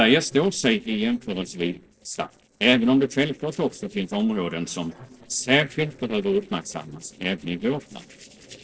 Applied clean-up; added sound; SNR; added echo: neural separator model SepFormer DNS4.